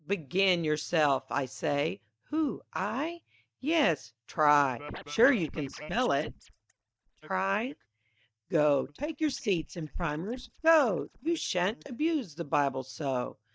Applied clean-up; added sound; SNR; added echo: neural mask model DeepFilterNet 3.